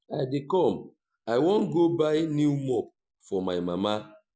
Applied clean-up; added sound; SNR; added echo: none; none; none; none.